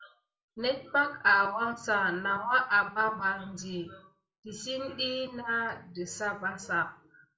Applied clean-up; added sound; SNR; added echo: none; none; none; reverberation time 0.4 s.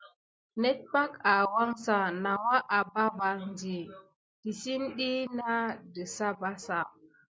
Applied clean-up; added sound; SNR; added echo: none; none; none; none.